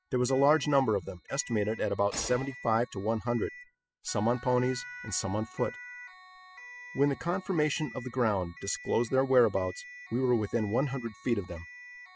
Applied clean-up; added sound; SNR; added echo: classical method spectral subtraction.